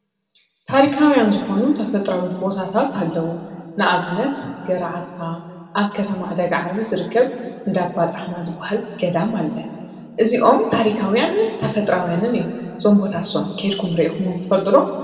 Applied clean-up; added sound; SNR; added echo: none; none; none; reverberation time 2.0 s.